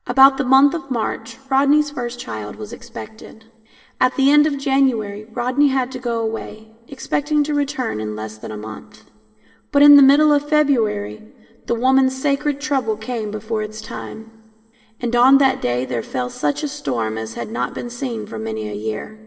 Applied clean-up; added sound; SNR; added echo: none; none; none; reverberation time 1.8 s.